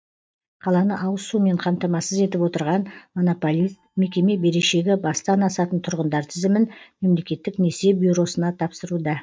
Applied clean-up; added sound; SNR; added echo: neural mask model DeepFilterNet 3.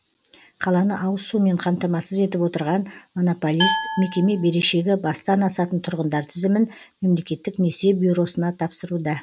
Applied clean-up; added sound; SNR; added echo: none; Glass; 3 dB; none.